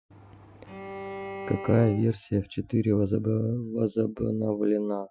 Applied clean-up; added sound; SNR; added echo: classical method Wiener filter.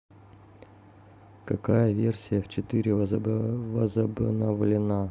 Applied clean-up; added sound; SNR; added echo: none; none; none; none.